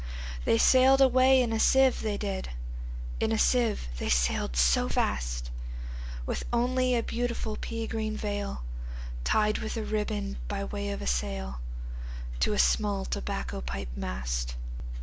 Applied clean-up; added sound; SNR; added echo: none; none; none; none.